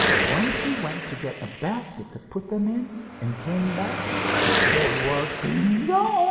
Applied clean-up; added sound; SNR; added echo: none; Car passing by / Traffic noise, roadway noise / Engine; 1 dB; reverberation time 2.4 s.